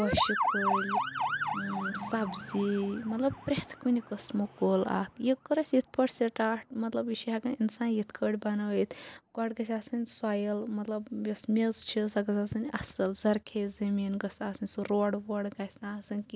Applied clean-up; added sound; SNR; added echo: none; Motor vehicle (road) / Siren; 8 dB; none.